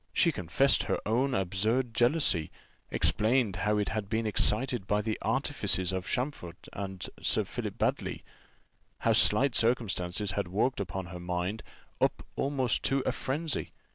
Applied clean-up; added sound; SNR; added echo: none; none; none; none.